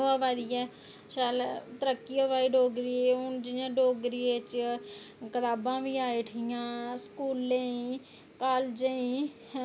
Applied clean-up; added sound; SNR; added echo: none; none; none; none.